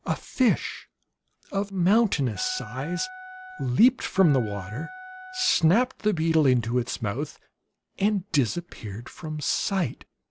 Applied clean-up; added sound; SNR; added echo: none; Wind instrument, woodwind instrument; 16 dB; none.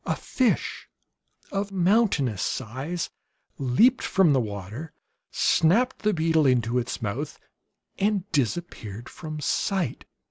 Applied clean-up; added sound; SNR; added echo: none; none; none; none.